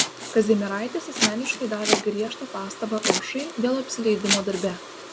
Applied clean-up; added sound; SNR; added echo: none; Domestic sounds, home sounds; 3 dB; none.